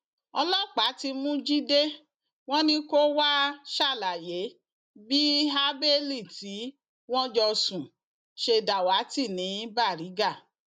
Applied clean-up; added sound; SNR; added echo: none; none; none; none.